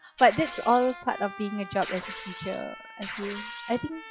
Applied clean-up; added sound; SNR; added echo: classical method log-MMSE.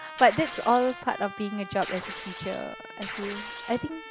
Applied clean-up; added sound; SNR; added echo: none; Trumpet + Tearing; 11 dB; none.